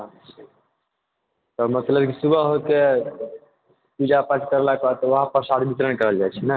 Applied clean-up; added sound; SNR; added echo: none; none; none; none.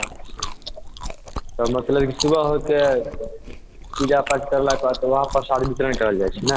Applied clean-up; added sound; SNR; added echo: none; Chewing, mastication; 9 dB; none.